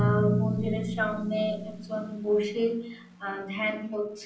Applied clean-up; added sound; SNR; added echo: none; Drum; 2 dB; reverberation time 0.6 s.